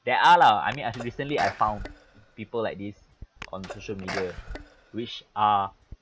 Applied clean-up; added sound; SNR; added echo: none; Sneeze; 15 dB; none.